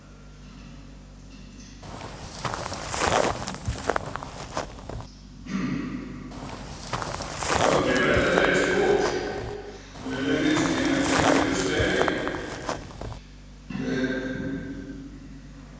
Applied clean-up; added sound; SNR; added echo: none; Walk, footsteps; 1 dB; reverberation time 2.1 s.